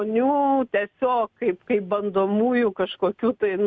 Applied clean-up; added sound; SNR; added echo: none; none; none; none.